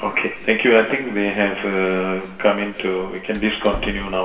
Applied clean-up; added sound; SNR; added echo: none; Door; 17 dB; reverberation time 1.0 s.